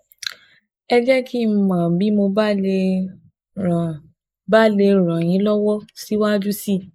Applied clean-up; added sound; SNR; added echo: neural mask model Resemble Enhance denoiser.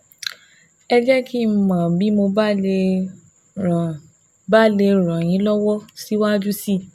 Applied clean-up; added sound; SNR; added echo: none; none; none; none.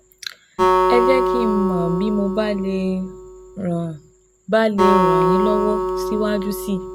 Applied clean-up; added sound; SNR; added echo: none; Acoustic guitar; -1 dB; none.